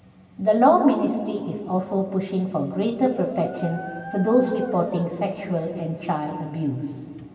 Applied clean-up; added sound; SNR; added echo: none; Dog; 15 dB; reverberation time 2.4 s.